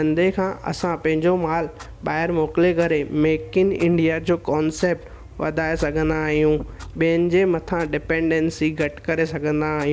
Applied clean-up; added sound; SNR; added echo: none; Clock; 17 dB; none.